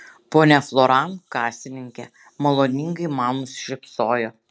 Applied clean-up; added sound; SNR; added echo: none; none; none; none.